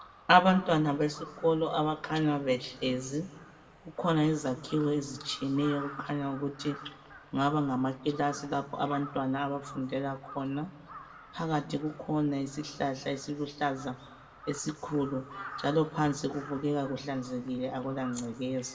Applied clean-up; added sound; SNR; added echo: none; Crow; 18 dB; reverberation time 1.0 s.